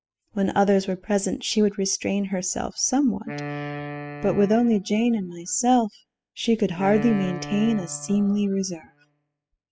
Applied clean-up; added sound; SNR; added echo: classical method spectral subtraction.